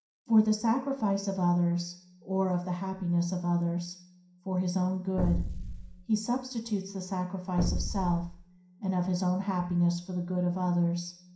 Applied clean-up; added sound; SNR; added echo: none; Explosion; 3 dB; reverberation time 0.5 s.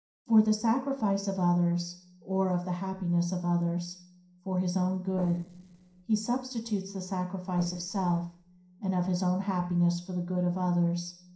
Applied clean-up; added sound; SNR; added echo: neural separator model SepFormer DNS4.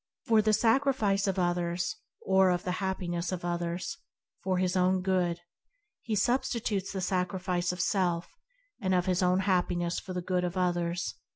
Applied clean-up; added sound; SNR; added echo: none; none; none; none.